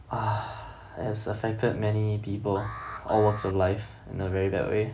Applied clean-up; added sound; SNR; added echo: none; Alarm; 14 dB; none.